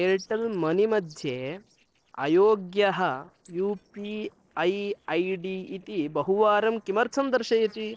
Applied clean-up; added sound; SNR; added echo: neural separator model SepFormer DNS4.